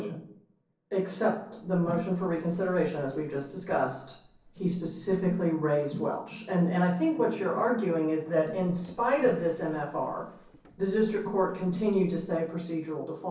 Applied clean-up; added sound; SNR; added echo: neural separator model SepFormer DNS4.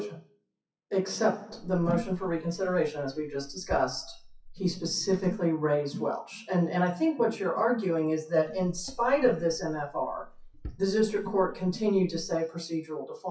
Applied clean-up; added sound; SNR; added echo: classical method WPE with log-MMSE.